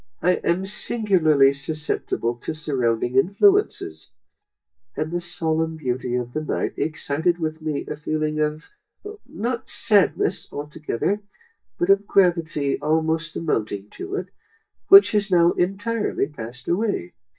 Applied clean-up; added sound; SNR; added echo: neural mask model DeepFilterNet 3.